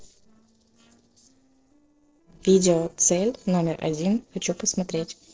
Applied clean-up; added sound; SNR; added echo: neural separator model SepFormer DNS4.